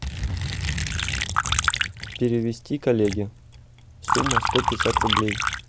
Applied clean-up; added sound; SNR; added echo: none; Liquid; -1 dB; none.